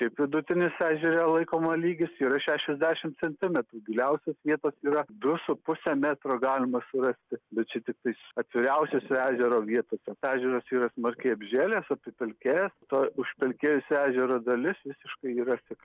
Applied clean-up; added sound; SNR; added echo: none; none; none; none.